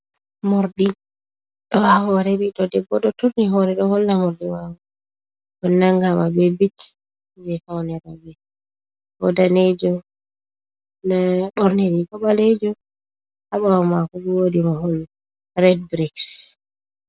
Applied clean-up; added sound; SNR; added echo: none; none; none; none.